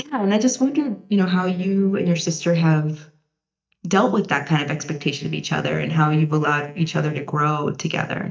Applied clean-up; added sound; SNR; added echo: neural mask model DeepFilterNet 3.